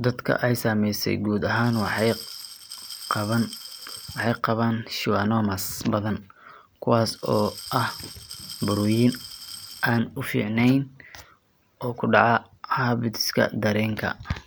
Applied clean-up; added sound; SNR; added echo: none; Glass; 15 dB; none.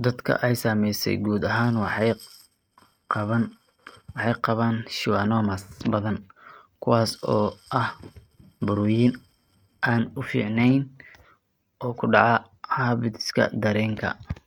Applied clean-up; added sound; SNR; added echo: neural mask model RNNoise.